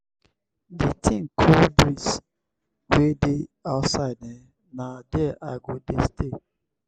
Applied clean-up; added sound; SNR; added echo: none; none; none; none.